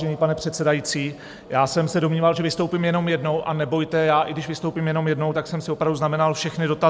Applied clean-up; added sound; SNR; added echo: none; none; none; none.